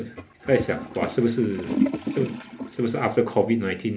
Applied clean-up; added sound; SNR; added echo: none; Toilet flush; 5 dB; none.